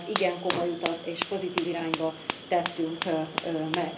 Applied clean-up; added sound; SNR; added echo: none; Fire; 1 dB; reverberation time 0.3 s.